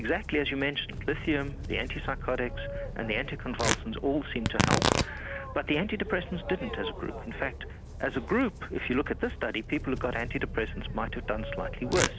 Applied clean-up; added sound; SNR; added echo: none; Boat, Water vehicle + Tearing; 3 dB; none.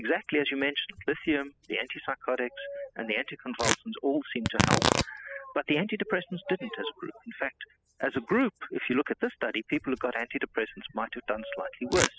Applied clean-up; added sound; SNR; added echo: classical method spectral subtraction.